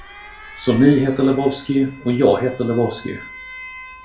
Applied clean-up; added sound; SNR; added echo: none; Alarm; 19 dB; reverberation time 0.3 s.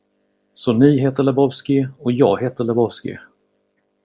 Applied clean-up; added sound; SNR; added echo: none; none; none; none.